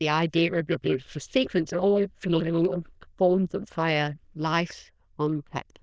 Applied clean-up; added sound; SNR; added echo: neural diffusion model UNIVERSE++.